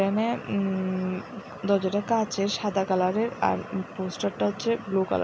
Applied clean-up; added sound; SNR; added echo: none; none; none; none.